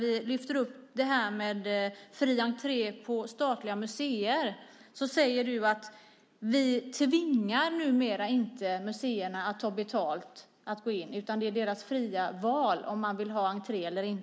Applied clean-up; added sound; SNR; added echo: none; none; none; none.